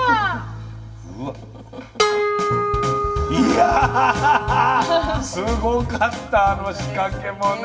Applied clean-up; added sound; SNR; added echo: none; Harp; 2 dB; reverberation time 1.6 s.